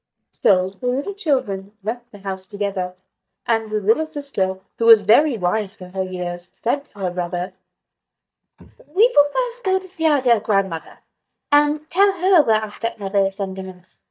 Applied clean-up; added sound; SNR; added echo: neural mask model DeepFilterNet 3.